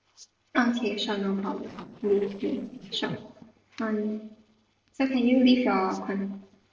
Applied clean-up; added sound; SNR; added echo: neural separator model SepFormer DNS4.